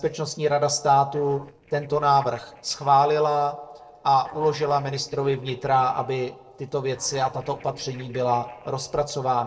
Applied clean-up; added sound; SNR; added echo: neural separator model SepFormer DNS4.